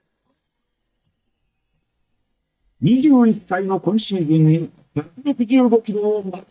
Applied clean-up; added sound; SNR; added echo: neural mask model DeepFilterNet 3.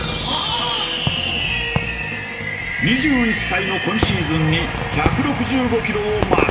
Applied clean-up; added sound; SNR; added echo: none; Fireworks; 2 dB; reverberation time 0.5 s.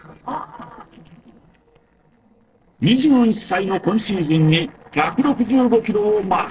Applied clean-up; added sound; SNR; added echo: neural separator model SepFormer DNS4.